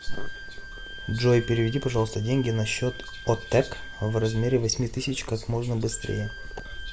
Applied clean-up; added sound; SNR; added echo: none; Wind instrument, woodwind instrument; 17 dB; none.